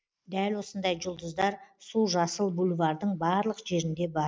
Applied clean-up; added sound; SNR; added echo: neural mask model Resemble Enhance denoiser.